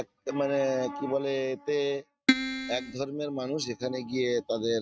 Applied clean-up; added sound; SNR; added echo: neural mask model RNNoise.